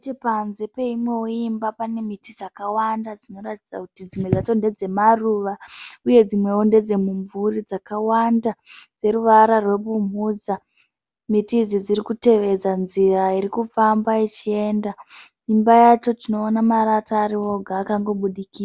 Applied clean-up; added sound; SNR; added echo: none; none; none; none.